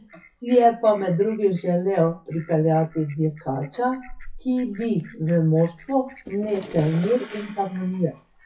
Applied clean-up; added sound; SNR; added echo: classical method WPE with log-MMSE.